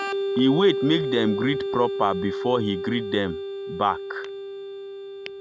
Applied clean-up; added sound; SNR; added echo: none; Organ; 4 dB; none.